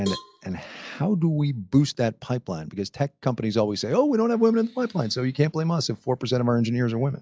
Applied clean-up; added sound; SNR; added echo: classical method log-MMSE.